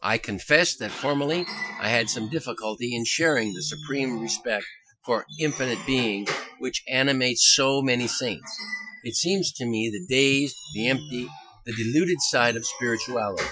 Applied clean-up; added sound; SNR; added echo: classical method Wiener filter.